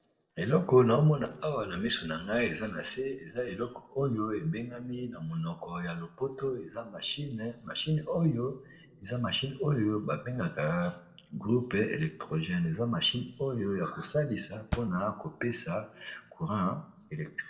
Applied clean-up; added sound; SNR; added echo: neural separator model SepFormer DNS4.